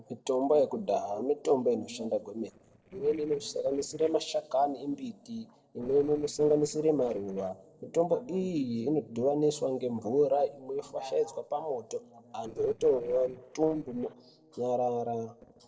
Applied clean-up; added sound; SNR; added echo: neural separator model SepFormer DNS4.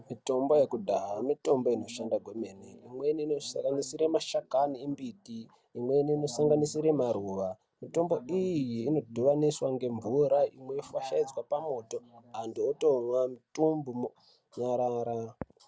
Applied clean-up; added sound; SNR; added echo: none; none; none; none.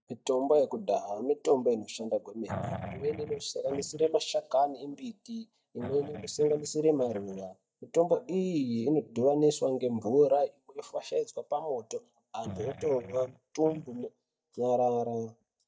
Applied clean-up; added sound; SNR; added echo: neural mask model DeepFilterNet 3.